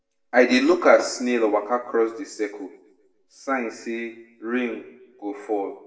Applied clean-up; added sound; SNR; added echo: none; none; none; reverberation time 0.6 s.